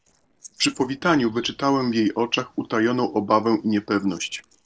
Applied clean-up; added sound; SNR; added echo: neural separator model SepFormer DNS4.